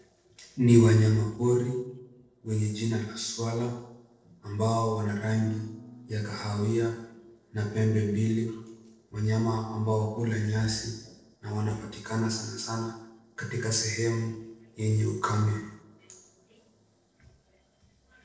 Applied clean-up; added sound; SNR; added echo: neural separator model SepFormer DNS4.